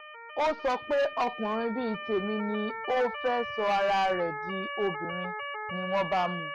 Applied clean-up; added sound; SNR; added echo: none; Motor vehicle (road) / Siren; 7 dB; none.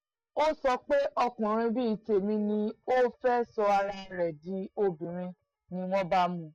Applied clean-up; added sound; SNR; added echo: neural mask model DeepFilterNet 3.